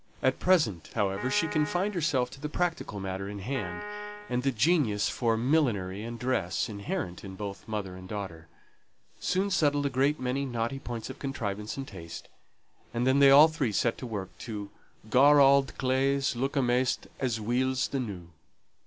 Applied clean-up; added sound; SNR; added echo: none; Piano; 10 dB; none.